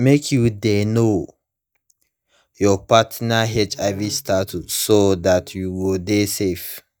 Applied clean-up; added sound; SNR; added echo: neural mask model DeepFilterNet 3.